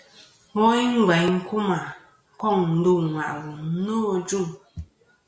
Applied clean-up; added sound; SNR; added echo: none; none; none; none.